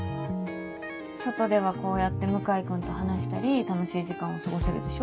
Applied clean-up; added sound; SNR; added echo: none; none; none; none.